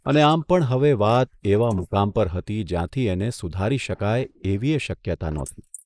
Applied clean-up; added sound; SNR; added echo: neural mask model Resemble Enhance denoiser.